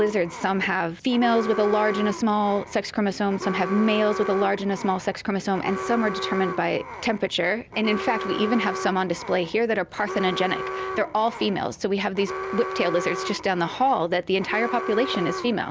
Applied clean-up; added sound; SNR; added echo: none; Alarm; 9 dB; none.